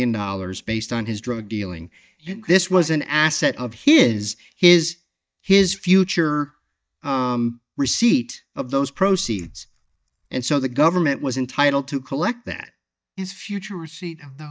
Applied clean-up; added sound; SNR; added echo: neural mask model DeepFilterNet 3.